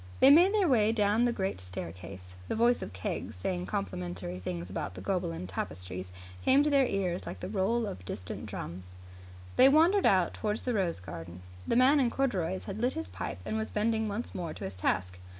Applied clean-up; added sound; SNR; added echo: none; none; none; none.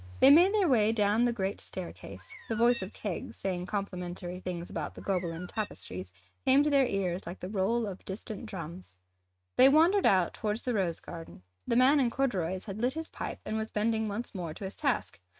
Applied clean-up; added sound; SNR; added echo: neural mask model RNNoise.